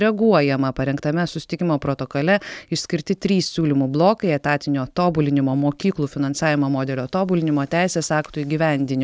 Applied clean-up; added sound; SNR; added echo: none; none; none; none.